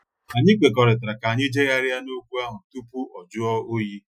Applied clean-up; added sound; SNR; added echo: classical method Wiener filter.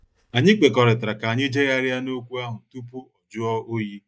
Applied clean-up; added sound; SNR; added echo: neural mask model DeepFilterNet 3.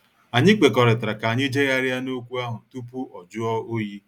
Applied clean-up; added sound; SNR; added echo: none; none; none; none.